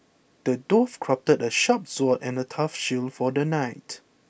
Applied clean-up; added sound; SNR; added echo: none; none; none; none.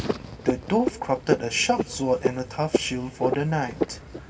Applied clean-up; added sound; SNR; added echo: none; Frog; 3 dB; reverberation time 2.1 s.